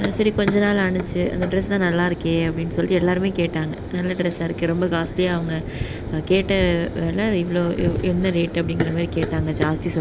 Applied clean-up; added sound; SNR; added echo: none; Run; 8 dB; none.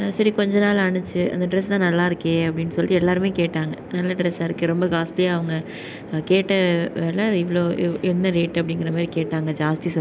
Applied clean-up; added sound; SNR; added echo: none; none; none; none.